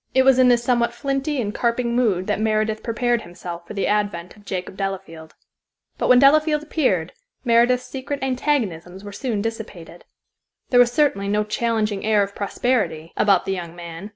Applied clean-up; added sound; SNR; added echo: none; none; none; none.